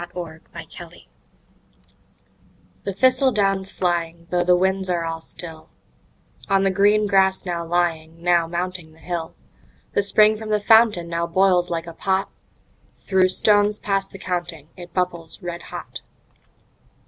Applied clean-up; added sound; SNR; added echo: none; none; none; none.